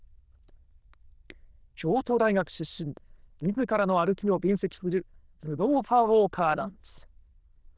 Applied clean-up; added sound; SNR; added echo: neural diffusion model UNIVERSE++.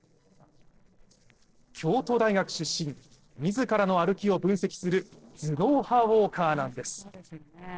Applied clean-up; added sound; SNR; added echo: neural separator model SepFormer DNS4.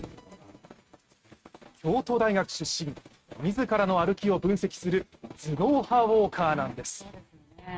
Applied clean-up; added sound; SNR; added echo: neural mask model RNNoise.